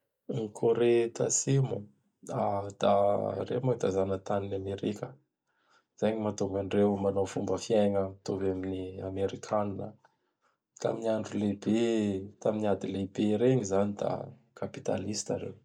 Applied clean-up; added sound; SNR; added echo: none; none; none; none.